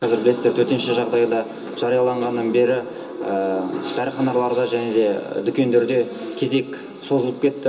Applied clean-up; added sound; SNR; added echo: none; none; none; reverberation time 0.2 s.